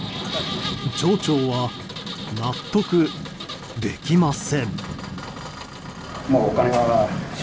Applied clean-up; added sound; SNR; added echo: none; Engine + Rain / Thunderstorm; 8 dB; none.